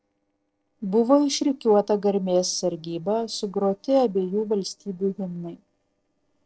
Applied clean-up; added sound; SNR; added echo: neural separator model SepFormer DNS4.